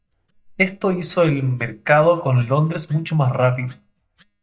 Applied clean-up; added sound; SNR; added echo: neural mask model DeepFilterNet 3.